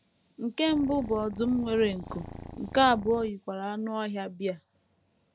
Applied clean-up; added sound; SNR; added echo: none; Purr; 13 dB; none.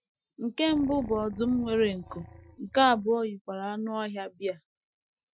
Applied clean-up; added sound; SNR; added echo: classical method Wiener filter.